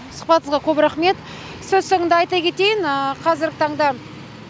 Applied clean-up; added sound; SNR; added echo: none; none; none; none.